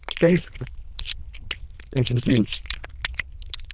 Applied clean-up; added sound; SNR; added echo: neural diffusion model UNIVERSE++.